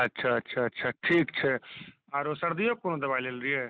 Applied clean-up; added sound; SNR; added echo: none; none; none; none.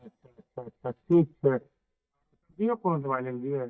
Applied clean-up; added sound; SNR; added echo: neural mask model DeepFilterNet 3.